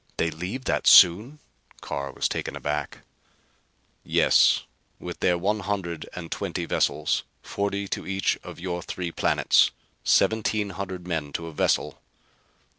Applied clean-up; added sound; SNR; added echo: none; none; none; none.